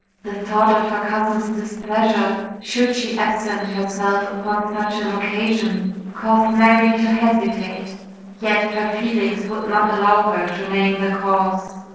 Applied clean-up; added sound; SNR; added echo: neural separator model SepFormer DNS4.